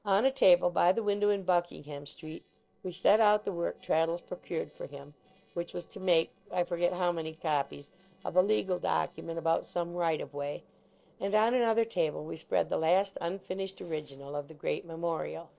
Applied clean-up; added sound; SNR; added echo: neural separator model SepFormer DNS4.